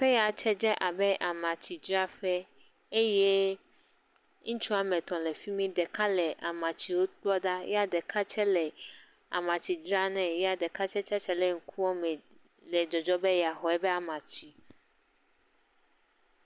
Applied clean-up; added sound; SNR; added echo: none; none; none; none.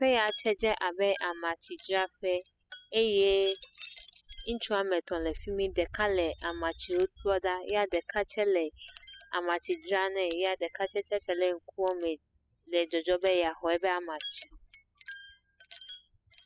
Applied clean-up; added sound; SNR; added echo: classical method spectral subtraction.